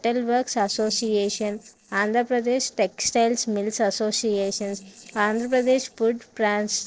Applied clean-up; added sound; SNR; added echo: neural separator model SepFormer DNS4.